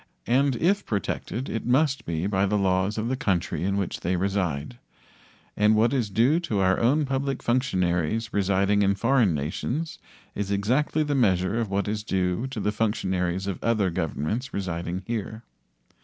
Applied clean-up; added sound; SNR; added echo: none; none; none; none.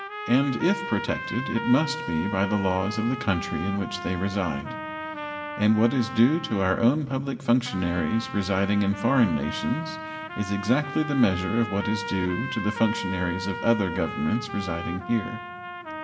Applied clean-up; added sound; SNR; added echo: none; Trumpet; 9 dB; reverberation time 2.4 s.